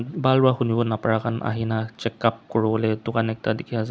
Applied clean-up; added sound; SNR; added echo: none; none; none; none.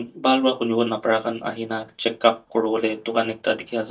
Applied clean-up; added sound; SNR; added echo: neural mask model DeepFilterNet 3.